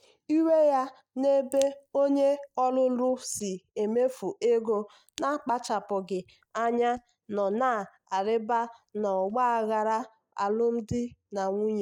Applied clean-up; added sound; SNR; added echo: neural mask model DeepFilterNet 3.